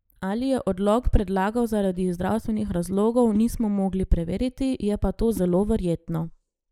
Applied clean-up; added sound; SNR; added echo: neural mask model Resemble Enhance denoiser.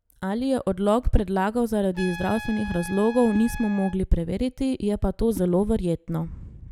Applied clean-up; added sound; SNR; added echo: none; Trumpet + Whoosh, swoosh, swish; 18 dB; none.